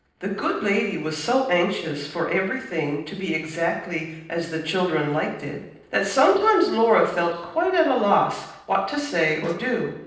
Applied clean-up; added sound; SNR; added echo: neural separator model SepFormer DNS4.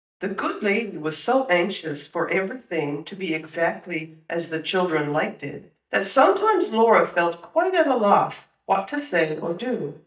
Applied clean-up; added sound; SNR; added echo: neural mask model DeepFilterNet 3.